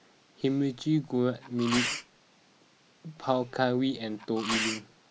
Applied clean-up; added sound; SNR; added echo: none; Sneeze; 7 dB; none.